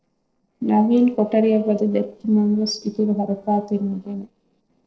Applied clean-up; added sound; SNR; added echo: neural separator model SepFormer DNS4.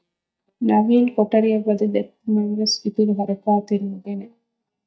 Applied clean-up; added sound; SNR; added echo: neural mask model DeepFilterNet 3.